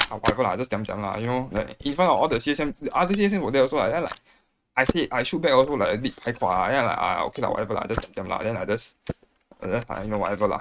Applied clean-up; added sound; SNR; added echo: neural mask model RNNoise.